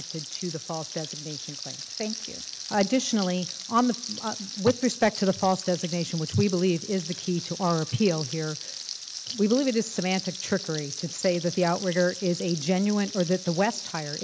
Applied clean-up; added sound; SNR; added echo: none; Frying (food); 10 dB; none.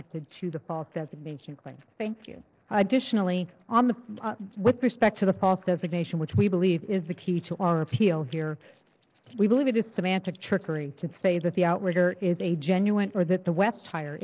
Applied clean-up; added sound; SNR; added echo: neural separator model SepFormer DNS4.